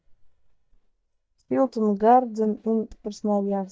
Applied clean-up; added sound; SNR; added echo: neural mask model DeepFilterNet 3.